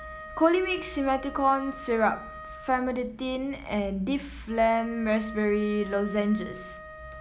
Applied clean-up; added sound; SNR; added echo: none; Wind instrument, woodwind instrument; 16 dB; none.